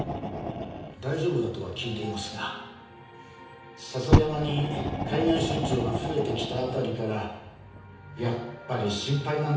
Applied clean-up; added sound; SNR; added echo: none; Fire; 2 dB; reverberation time 0.9 s.